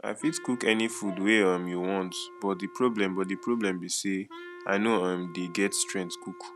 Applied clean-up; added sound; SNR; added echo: none; Wind instrument, woodwind instrument; 17 dB; none.